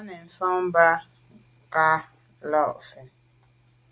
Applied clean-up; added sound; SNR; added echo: none; none; none; none.